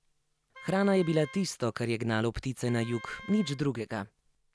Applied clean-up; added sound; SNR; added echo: none; Wind instrument, woodwind instrument; 20 dB; none.